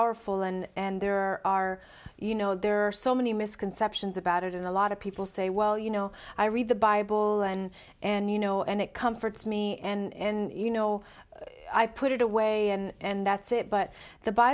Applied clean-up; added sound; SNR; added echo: none; none; none; none.